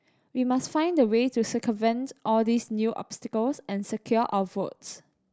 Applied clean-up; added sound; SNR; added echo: none; none; none; none.